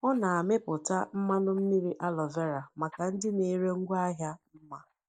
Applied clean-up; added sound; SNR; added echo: neural mask model DeepFilterNet 3.